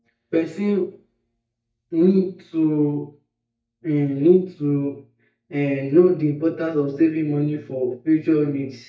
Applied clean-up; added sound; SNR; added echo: neural mask model DeepFilterNet 3.